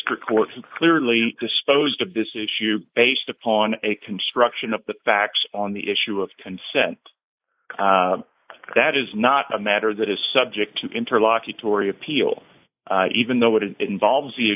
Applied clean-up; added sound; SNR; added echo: neural mask model Resemble Enhance denoiser.